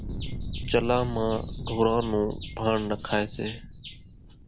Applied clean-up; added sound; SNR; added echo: none; Fire; 8 dB; none.